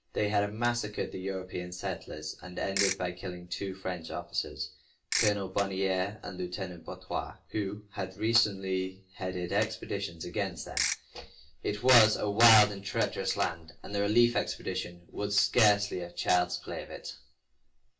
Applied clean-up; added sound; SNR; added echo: none; Ratchet, pawl / Percussion; 1 dB; reverberation time 0.2 s.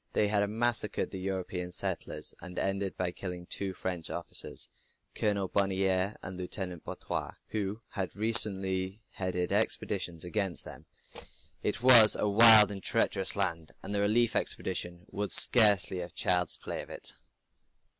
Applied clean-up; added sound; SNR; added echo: none; none; none; none.